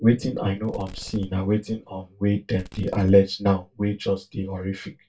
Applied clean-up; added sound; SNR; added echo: none; Fireworks; 18 dB; reverberation time 0.2 s.